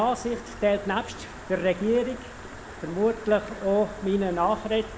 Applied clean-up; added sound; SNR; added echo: none; Stream; 14 dB; reverberation time 1.5 s.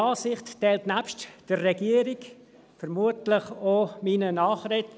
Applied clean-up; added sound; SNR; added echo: none; none; none; none.